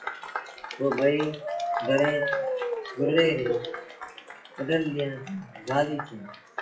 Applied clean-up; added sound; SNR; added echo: classical method WPE with log-MMSE.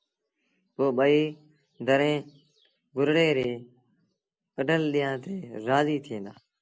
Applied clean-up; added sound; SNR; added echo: none; none; none; none.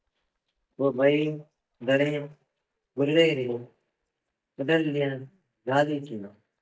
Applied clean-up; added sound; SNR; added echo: neural mask model DeepFilterNet 3.